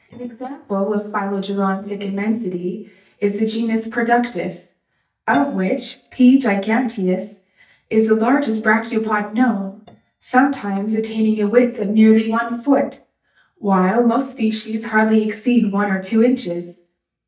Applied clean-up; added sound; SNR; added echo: neural mask model DeepFilterNet 3.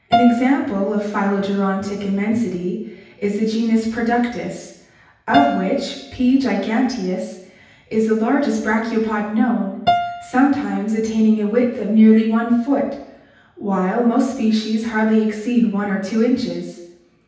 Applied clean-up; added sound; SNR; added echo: none; Piano; 8 dB; reverberation time 0.9 s.